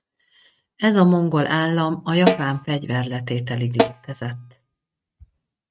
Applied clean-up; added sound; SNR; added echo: neural mask model RNNoise.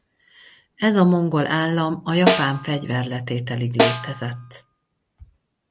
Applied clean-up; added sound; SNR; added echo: none; Snare drum; 2 dB; none.